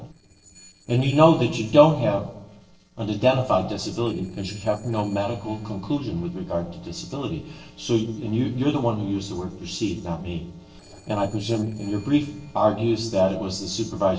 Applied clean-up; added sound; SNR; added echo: neural separator model SepFormer DNS4.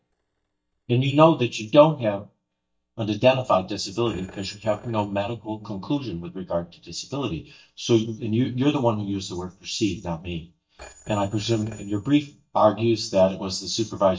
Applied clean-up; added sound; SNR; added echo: neural mask model DeepFilterNet 3.